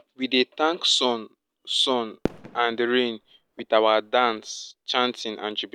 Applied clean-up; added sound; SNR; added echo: none; Fireworks; 14 dB; none.